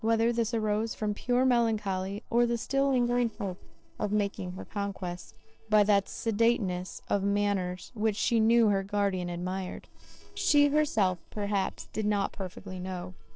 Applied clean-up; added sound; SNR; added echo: neural separator model SepFormer DNS4.